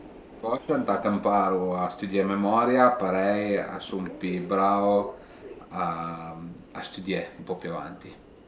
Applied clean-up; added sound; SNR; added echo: none; Subway, metro, underground; 20 dB; none.